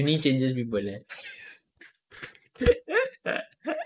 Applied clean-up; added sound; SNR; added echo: none; none; none; none.